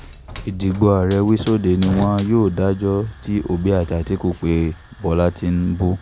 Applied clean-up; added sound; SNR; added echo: none; Hiss / Fire; 15 dB; none.